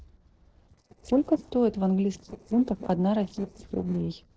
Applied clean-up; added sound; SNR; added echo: neural separator model SepFormer DNS4.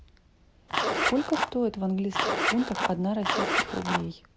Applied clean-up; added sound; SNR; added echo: none; Zipper (clothing); -2 dB; none.